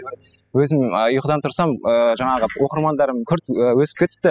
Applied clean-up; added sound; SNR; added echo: classical method spectral subtraction.